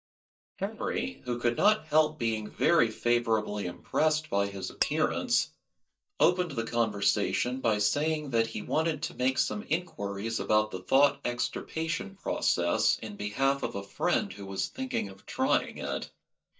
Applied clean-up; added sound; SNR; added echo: neural mask model DeepFilterNet 3.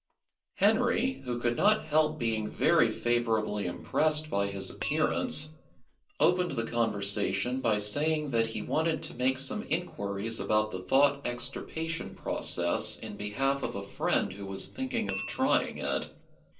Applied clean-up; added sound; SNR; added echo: none; Glass; 9 dB; reverberation time 0.3 s.